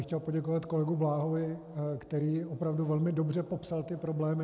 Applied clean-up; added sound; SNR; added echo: none; none; none; none.